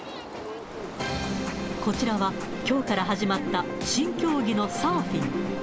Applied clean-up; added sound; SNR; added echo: none; none; none; none.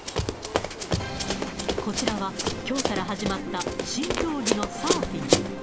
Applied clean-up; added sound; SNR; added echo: none; Run; -2 dB; none.